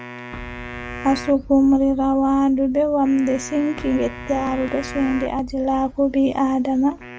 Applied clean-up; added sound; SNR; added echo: none; Wind instrument, woodwind instrument + Boom; 15 dB; none.